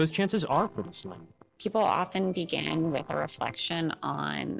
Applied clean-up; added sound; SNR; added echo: neural separator model SepFormer DNS4.